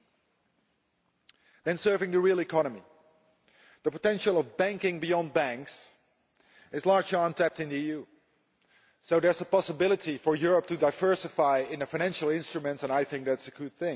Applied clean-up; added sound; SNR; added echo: none; none; none; none.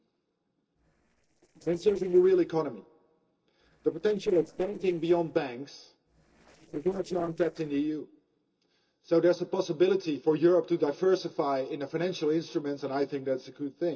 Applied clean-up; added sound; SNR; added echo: neural separator model SepFormer DNS4.